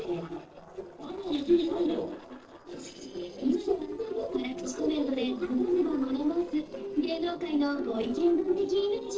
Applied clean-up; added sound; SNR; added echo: neural separator model SepFormer DNS4.